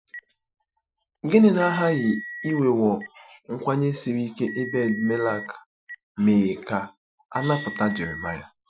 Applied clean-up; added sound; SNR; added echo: classical method Wiener filter.